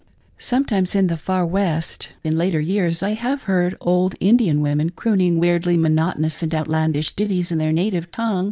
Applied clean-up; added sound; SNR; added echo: none; none; none; none.